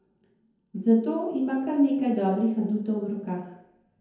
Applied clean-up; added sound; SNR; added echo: none; none; none; reverberation time 0.9 s.